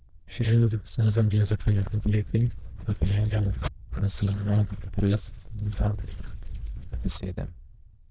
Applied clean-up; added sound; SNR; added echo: neural diffusion model UNIVERSE++.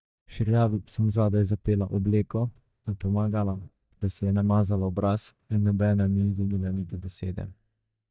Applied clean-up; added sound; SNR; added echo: neural mask model DeepFilterNet 3.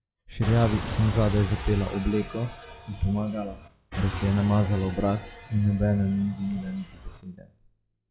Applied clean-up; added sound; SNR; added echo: classical method log-MMSE.